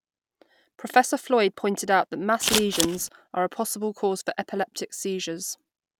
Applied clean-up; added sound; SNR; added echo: none; Scissors; 0 dB; none.